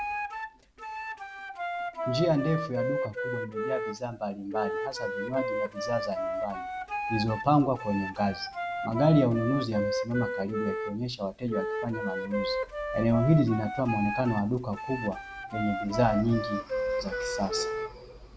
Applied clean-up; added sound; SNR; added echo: none; Wind instrument, woodwind instrument; 4 dB; none.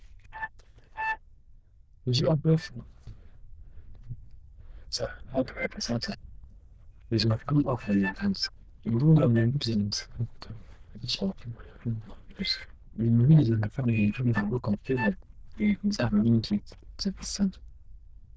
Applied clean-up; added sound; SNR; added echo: neural diffusion model UNIVERSE++.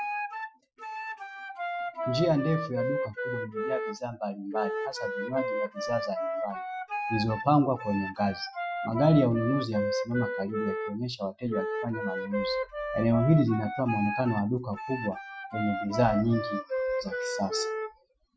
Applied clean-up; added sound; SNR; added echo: classical method Wiener filter.